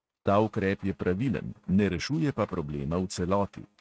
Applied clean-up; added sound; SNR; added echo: neural mask model RNNoise.